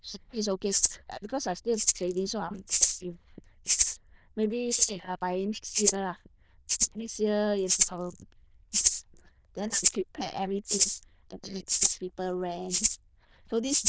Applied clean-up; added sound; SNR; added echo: neural diffusion model UNIVERSE++.